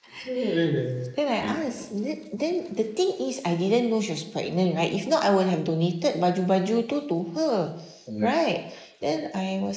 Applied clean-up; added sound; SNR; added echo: neural mask model Resemble Enhance denoiser.